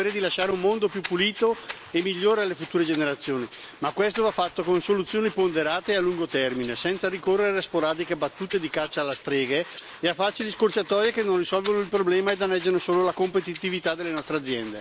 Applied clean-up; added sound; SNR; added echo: neural mask model Resemble Enhance denoiser.